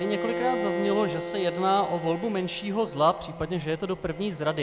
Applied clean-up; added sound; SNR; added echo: none; Bowed string instrument; 7 dB; none.